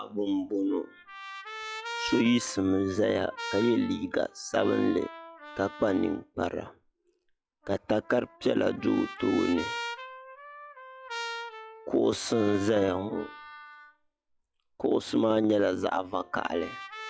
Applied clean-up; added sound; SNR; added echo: classical method log-MMSE.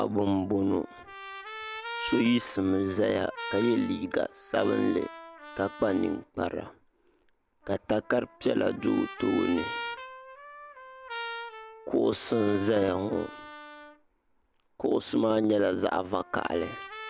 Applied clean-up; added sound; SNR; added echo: none; Trumpet; 13 dB; none.